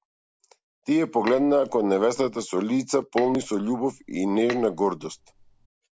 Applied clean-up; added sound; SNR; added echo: none; Bowed string instrument; 18 dB; none.